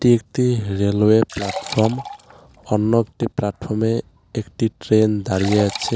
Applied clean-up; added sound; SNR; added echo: none; Liquid; 16 dB; none.